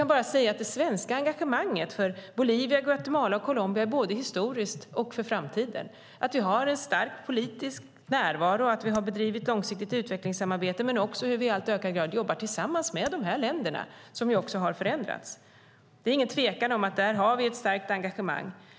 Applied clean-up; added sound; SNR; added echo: none; Tap; 19 dB; none.